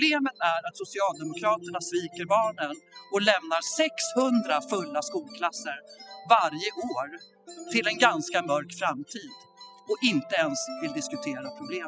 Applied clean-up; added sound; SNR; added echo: classical method spectral subtraction.